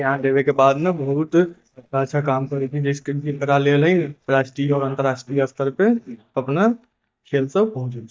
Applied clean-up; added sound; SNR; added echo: neural mask model DeepFilterNet 3.